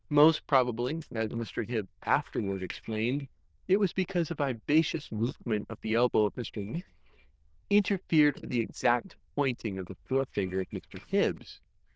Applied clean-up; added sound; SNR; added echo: neural diffusion model UNIVERSE++.